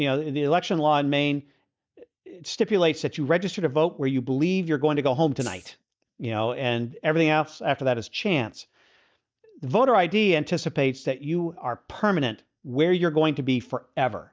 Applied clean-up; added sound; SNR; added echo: neural mask model DeepFilterNet 3.